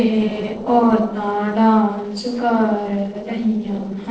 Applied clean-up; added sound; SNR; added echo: neural separator model SepFormer DNS4.